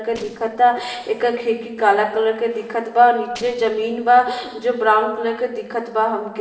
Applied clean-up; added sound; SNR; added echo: neural separator model SepFormer DNS4.